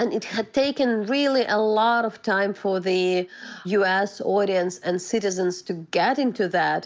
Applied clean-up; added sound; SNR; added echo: none; none; none; none.